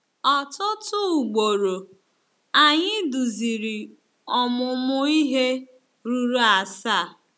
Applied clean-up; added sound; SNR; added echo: none; none; none; none.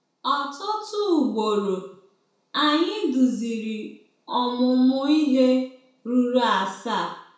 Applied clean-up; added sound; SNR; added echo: none; none; none; reverberation time 0.6 s.